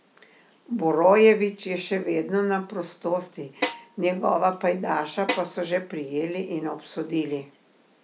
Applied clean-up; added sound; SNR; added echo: none; Snare drum; 9 dB; none.